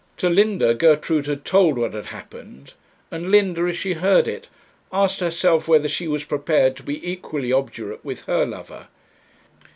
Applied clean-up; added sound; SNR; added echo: none; none; none; none.